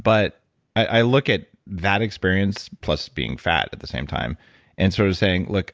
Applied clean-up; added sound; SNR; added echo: none; none; none; none.